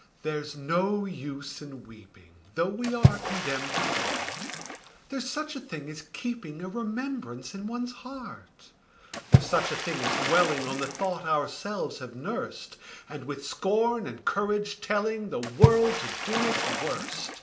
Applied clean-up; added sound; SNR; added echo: none; Water / Splash, splatter; 1 dB; reverberation time 0.4 s.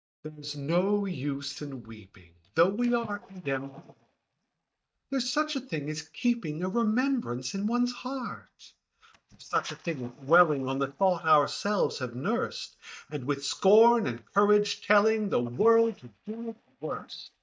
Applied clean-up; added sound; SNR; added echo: neural mask model DeepFilterNet 3.